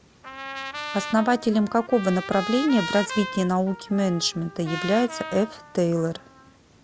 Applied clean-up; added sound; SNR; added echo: none; Trumpet; 11 dB; none.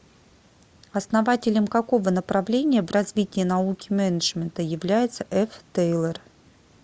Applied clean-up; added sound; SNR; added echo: none; none; none; none.